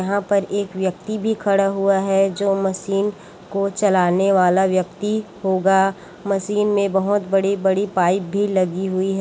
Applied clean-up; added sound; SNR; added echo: none; none; none; none.